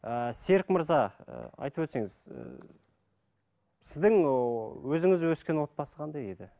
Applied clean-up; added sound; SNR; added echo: none; none; none; none.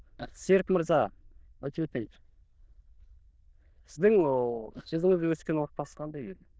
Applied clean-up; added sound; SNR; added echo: neural diffusion model UNIVERSE++.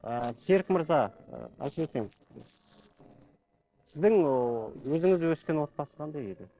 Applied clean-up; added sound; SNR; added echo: neural separator model SepFormer DNS4.